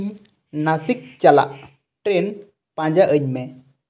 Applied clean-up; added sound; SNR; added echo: none; none; none; none.